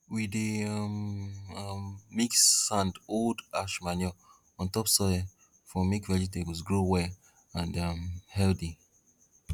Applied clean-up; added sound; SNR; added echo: none; none; none; none.